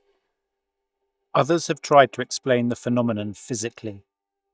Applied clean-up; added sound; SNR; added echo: neural mask model DeepFilterNet 3.